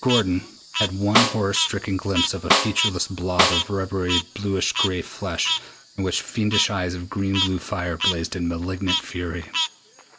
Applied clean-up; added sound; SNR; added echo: none; Frog + Snare drum; 1 dB; none.